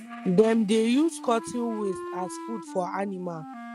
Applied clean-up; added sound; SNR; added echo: neural mask model RNNoise.